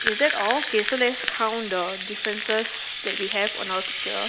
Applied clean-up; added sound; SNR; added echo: none; Rattle (instrument); 3 dB; none.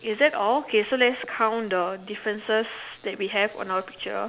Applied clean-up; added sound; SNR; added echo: none; none; none; none.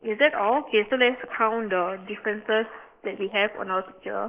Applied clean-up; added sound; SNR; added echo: neural mask model Resemble Enhance denoiser.